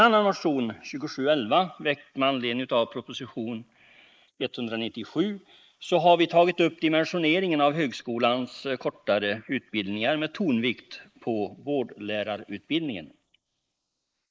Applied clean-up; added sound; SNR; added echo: neural mask model Resemble Enhance denoiser.